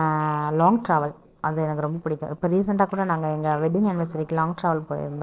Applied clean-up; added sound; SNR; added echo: neural separator model SepFormer DNS4.